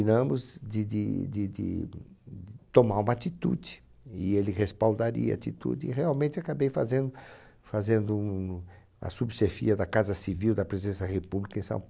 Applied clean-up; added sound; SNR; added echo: none; none; none; none.